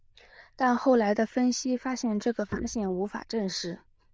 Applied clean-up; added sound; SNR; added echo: neural diffusion model UNIVERSE++.